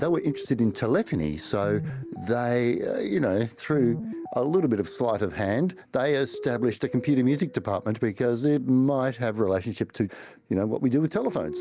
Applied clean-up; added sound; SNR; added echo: none; none; none; none.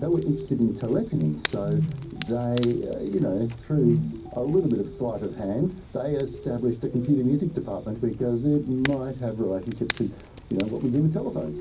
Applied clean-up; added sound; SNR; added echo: none; Crackle; 16 dB; reverberation time 0.4 s.